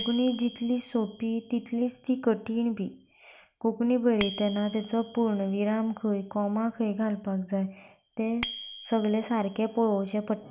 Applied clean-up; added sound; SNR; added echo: none; Bicycle bell; 16 dB; none.